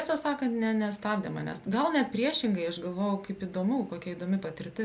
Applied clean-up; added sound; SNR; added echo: none; none; none; none.